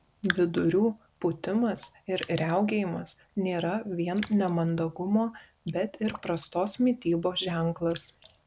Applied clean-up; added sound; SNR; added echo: none; Raindrop; 17 dB; none.